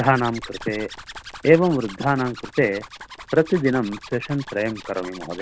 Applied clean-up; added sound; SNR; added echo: none; Zipper (clothing); 16 dB; none.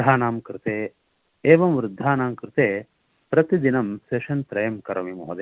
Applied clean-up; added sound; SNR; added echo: none; none; none; none.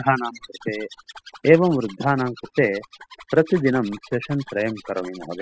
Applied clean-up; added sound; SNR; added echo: classical method spectral subtraction.